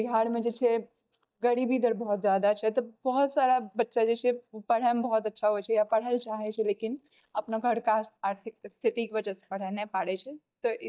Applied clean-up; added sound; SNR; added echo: neural mask model DeepFilterNet 3.